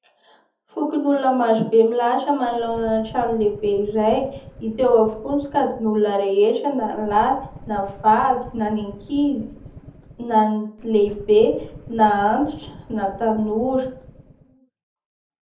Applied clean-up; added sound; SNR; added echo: none; Engine starting / Car; 20 dB; reverberation time 0.7 s.